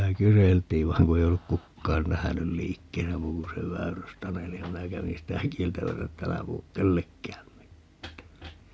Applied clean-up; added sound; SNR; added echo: none; none; none; none.